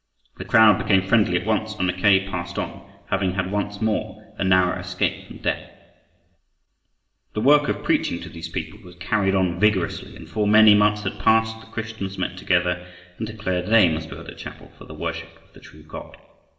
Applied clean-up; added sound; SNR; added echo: none; none; none; reverberation time 1.1 s.